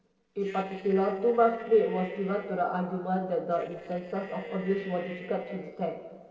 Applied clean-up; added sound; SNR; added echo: neural separator model SepFormer DNS4.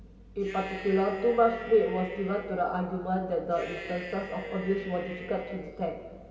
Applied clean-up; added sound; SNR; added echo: none; Cheering; 13 dB; reverberation time 3.0 s.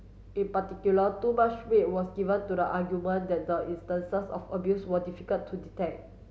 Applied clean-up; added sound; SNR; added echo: none; none; none; none.